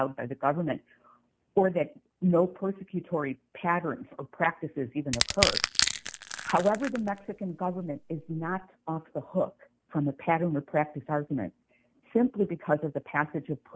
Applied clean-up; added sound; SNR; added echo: none; Crushing; 2 dB; none.